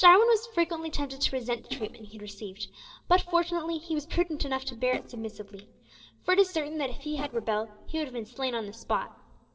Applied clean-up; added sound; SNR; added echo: neural separator model SepFormer DNS4.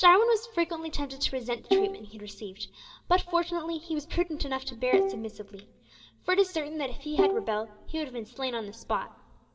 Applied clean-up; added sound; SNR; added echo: none; Bowed string instrument; 1 dB; reverberation time 1.2 s.